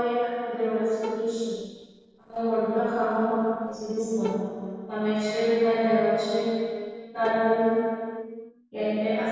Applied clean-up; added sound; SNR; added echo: neural separator model SepFormer DNS4.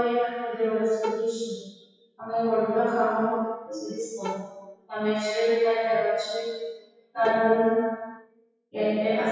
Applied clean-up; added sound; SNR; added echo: classical method WPE with log-MMSE.